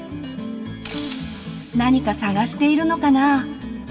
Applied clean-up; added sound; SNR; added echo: none; none; none; reverberation time 0.3 s.